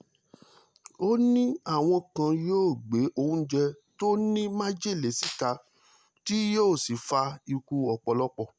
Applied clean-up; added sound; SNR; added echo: none; none; none; none.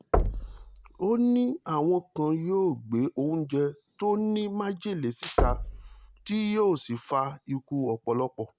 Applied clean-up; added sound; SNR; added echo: none; Knock; 5 dB; none.